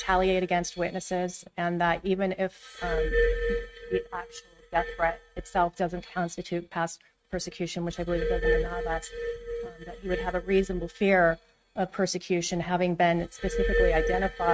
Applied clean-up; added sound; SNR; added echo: neural mask model RNNoise.